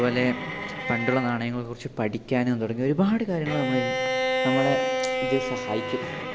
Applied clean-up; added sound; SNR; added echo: none; Bowed string instrument; 3 dB; none.